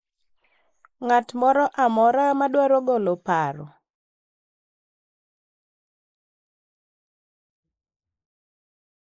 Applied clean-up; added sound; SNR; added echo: neural mask model Resemble Enhance denoiser.